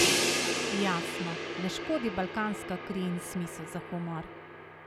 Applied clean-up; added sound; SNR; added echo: none; Crash cymbal; -2 dB; none.